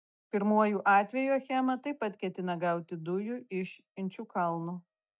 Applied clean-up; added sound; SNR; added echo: neural mask model DeepFilterNet 3.